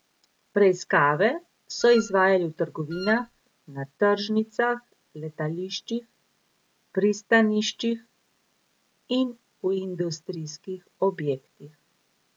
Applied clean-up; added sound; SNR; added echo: none; Wind instrument, woodwind instrument; 15 dB; none.